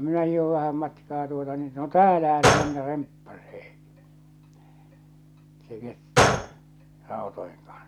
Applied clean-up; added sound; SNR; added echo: none; Gunshot, gunfire; -1 dB; none.